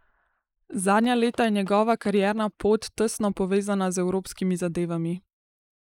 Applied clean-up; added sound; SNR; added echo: neural mask model Resemble Enhance denoiser.